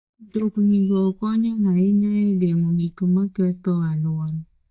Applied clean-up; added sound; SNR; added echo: neural mask model DeepFilterNet 3.